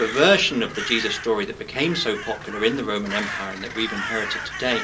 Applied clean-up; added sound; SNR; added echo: none; Crow; 8 dB; reverberation time 0.2 s.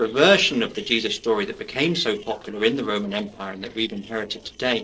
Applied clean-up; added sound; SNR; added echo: neural separator model SepFormer DNS4.